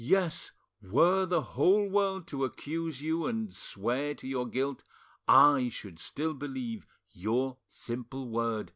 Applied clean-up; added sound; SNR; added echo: none; none; none; none.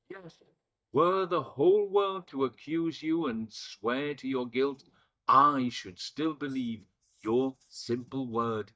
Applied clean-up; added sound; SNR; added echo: neural mask model DeepFilterNet 3.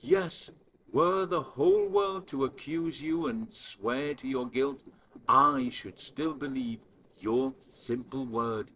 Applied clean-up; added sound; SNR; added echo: neural separator model SepFormer DNS4.